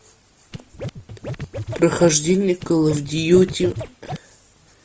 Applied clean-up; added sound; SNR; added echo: none; Scratching (performance technique); 11 dB; none.